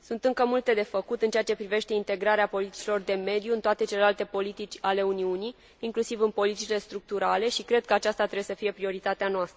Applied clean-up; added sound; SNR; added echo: none; none; none; none.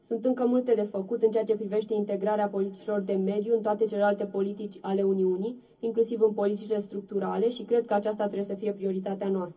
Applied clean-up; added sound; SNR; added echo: none; none; none; reverberation time 0.3 s.